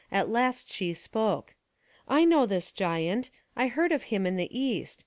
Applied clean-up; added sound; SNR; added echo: none; none; none; none.